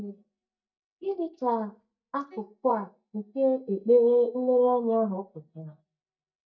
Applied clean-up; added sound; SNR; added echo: neural mask model DeepFilterNet 3.